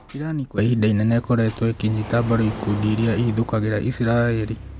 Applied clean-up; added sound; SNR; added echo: none; Sliding door + Tambourine; 15 dB; none.